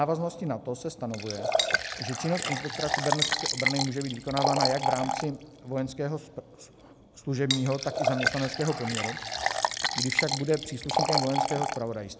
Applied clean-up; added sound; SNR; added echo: none; Liquid + Cutlery, silverware; 0 dB; none.